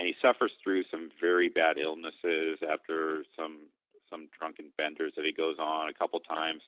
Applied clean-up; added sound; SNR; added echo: none; none; none; none.